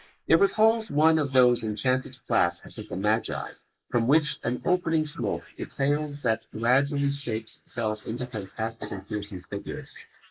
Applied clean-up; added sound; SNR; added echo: neural mask model Resemble Enhance denoiser.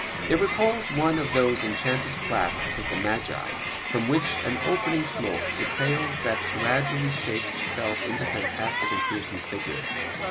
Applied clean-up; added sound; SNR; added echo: none; Crowd; 1 dB; none.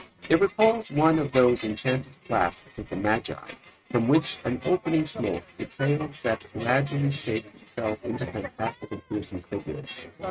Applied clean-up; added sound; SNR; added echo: neural mask model RNNoise.